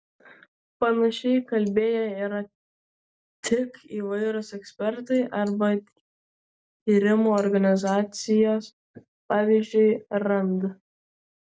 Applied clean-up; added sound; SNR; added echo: none; none; none; none.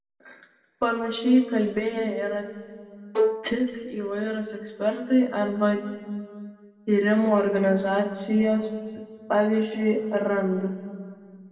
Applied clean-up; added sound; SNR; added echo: none; Bowed string instrument; 2 dB; reverberation time 1.9 s.